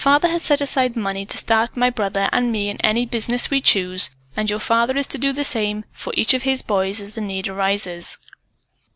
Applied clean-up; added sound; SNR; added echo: neural separator model SepFormer DNS4.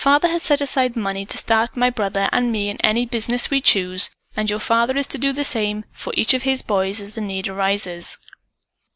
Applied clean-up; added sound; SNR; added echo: neural mask model Resemble Enhance denoiser.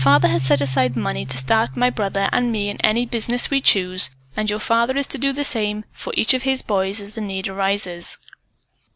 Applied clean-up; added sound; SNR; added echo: none; Keyboard (musical); 10 dB; none.